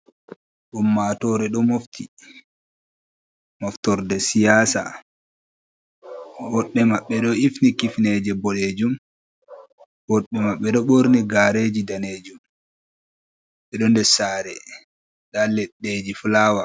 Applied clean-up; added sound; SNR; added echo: none; none; none; none.